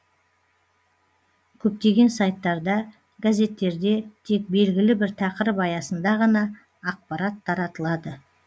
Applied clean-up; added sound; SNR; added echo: none; none; none; none.